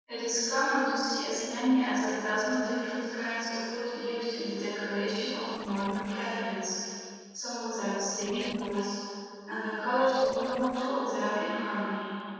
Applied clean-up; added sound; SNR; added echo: neural separator model SepFormer DNS4.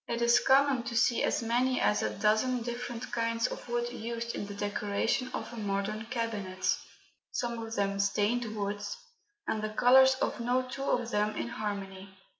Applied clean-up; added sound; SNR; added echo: none; none; none; none.